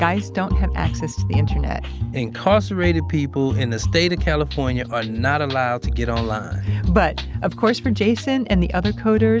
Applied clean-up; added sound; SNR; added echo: none; none; none; none.